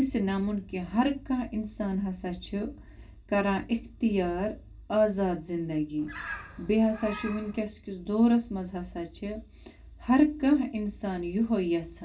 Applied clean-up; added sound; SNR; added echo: none; Bird; 13 dB; reverberation time 0.2 s.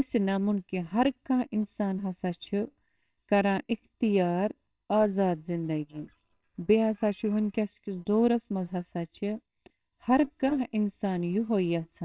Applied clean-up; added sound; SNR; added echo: neural separator model SepFormer WHAMR!.